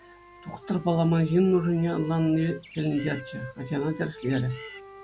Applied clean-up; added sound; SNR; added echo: none; Wind instrument, woodwind instrument + Bird; 17 dB; none.